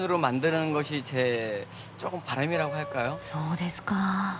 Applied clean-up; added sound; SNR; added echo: none; Piano; 16 dB; none.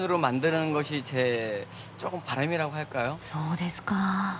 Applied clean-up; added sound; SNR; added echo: none; none; none; none.